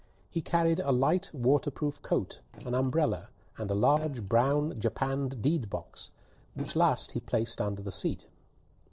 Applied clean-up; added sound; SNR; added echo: neural separator model SepFormer DNS4.